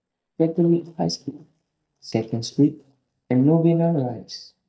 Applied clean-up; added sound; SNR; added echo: neural mask model DeepFilterNet 3.